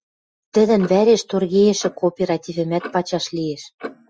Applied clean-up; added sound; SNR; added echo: classical method Wiener filter.